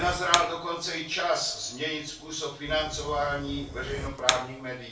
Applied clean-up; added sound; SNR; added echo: none; Fire; 5 dB; reverberation time 0.3 s.